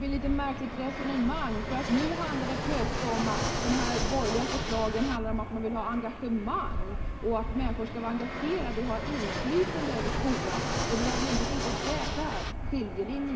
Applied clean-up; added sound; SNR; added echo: none; Fixed-wing aircraft, airplane; 0 dB; reverberation time 0.4 s.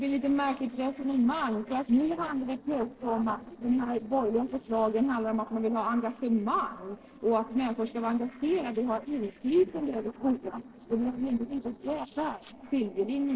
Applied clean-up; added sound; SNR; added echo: neural separator model SepFormer DNS4.